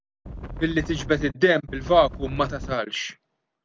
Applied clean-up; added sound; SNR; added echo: none; Wind; 10 dB; none.